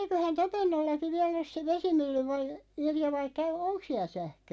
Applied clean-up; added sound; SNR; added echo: none; none; none; none.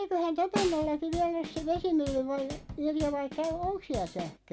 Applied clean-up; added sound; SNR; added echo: none; Drum kit + Snare drum; 10 dB; none.